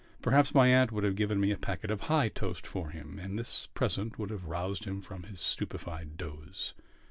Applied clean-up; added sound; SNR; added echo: none; none; none; none.